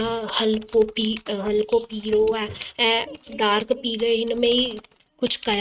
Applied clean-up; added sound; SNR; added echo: neural mask model RNNoise.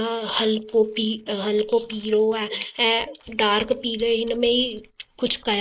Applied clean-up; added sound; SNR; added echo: neural mask model Resemble Enhance denoiser.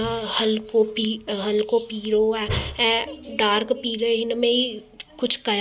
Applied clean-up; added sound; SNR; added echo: none; none; none; none.